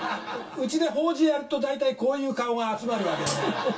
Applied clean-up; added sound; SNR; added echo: none; Hi-hat; 9 dB; reverberation time 0.2 s.